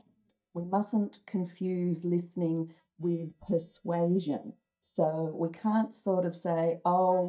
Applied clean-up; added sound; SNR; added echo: neural mask model DeepFilterNet 3.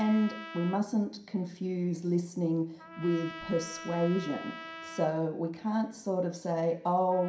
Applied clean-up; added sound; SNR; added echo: none; Trumpet; 16 dB; reverberation time 0.5 s.